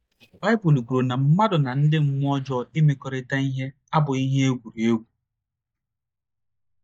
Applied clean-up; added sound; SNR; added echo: neural mask model DeepFilterNet 3.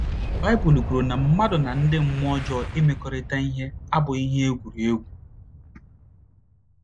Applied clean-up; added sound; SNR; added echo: none; Boom; 7 dB; none.